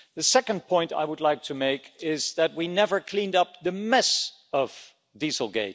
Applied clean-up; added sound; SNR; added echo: none; none; none; none.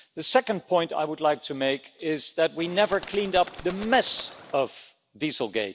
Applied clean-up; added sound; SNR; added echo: none; Bird; 15 dB; none.